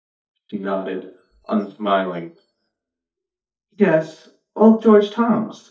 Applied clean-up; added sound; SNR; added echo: neural mask model DeepFilterNet 3.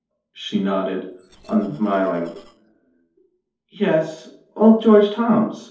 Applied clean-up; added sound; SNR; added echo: neural separator model SepFormer DNS4.